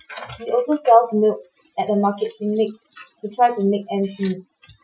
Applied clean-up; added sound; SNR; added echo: classical method Wiener filter.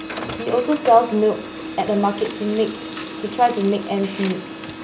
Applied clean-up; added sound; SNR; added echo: none; Printer; 10 dB; none.